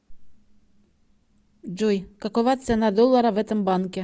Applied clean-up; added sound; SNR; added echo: none; none; none; none.